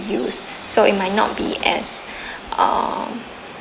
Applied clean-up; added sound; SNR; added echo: none; Tambourine + Cupboard open or close / Door; 14 dB; none.